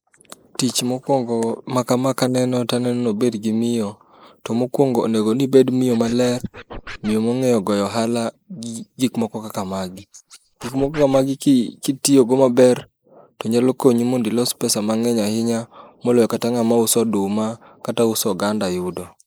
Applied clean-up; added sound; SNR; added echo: neural mask model Resemble Enhance denoiser.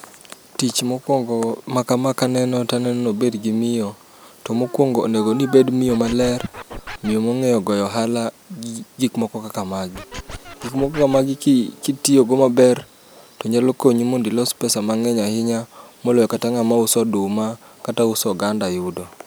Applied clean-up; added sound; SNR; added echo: none; Scratching (performance technique); 15 dB; none.